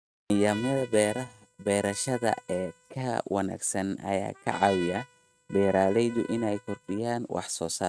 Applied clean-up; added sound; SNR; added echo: neural mask model RNNoise.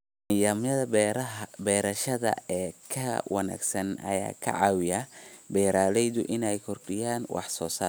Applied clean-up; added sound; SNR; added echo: none; none; none; none.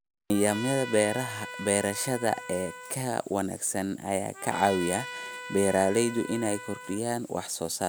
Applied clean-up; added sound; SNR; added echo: none; Trumpet; 12 dB; none.